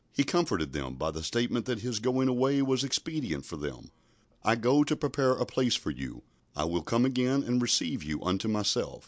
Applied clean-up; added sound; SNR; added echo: none; none; none; none.